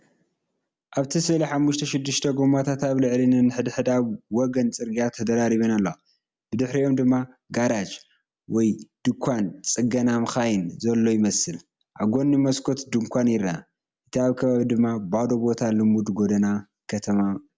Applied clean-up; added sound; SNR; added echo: none; none; none; none.